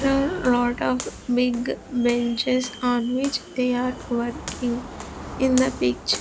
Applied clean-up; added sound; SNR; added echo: none; Walk, footsteps; 13 dB; none.